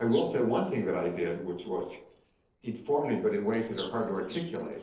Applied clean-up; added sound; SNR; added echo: neural separator model SepFormer DNS4.